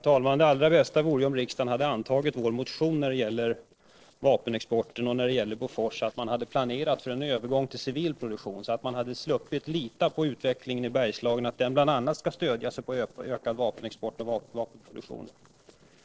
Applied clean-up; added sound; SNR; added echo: neural separator model SepFormer DNS4.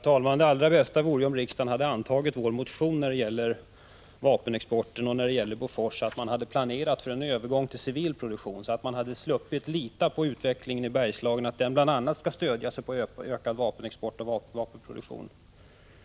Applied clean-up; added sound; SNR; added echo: none; none; none; none.